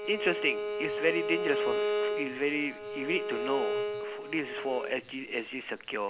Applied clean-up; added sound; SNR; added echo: none; Bowed string instrument; 1 dB; none.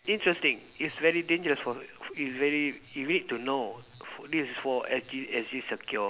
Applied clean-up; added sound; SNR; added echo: none; none; none; none.